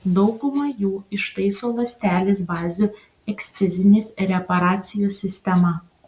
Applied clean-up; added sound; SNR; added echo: none; none; none; none.